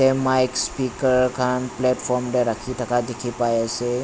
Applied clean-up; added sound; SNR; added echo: none; none; none; none.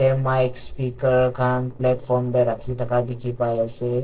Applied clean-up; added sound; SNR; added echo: neural separator model SepFormer DNS4.